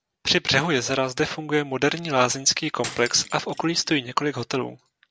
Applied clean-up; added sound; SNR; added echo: none; Cutlery, silverware; 15 dB; none.